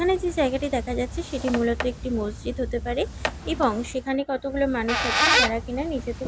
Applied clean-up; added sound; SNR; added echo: none; Squeak; 3 dB; none.